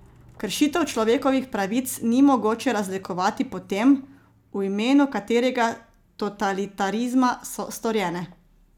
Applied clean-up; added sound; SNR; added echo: none; none; none; none.